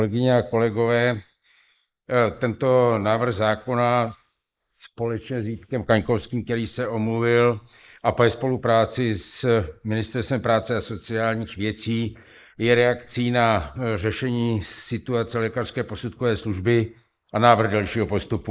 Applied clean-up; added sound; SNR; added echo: neural mask model Resemble Enhance denoiser.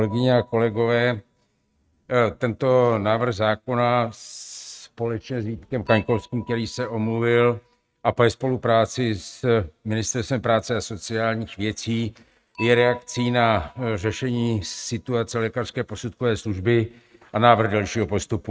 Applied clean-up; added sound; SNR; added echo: neural mask model RNNoise.